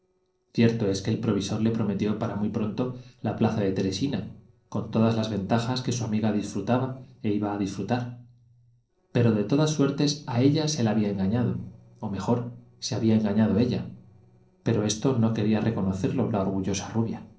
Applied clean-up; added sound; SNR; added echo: neural separator model SepFormer DNS4.